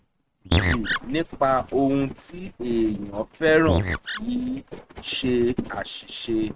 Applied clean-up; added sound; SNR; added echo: neural mask model RNNoise.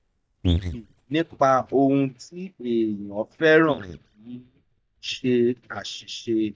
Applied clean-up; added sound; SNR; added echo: neural mask model DeepFilterNet 3.